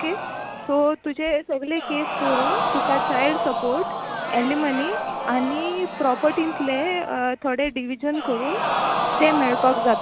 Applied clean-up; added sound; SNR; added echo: none; Crowd; 3 dB; none.